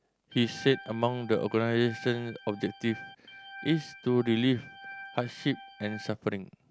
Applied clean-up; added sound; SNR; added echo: none; Organ; 16 dB; none.